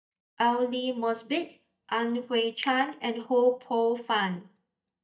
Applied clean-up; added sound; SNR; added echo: neural mask model DeepFilterNet 3.